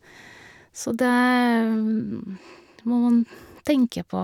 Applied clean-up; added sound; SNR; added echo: none; none; none; none.